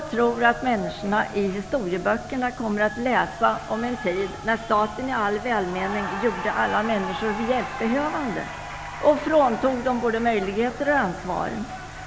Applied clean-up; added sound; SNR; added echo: none; Cheering; 11 dB; none.